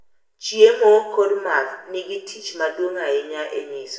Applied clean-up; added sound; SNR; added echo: none; none; none; reverberation time 0.8 s.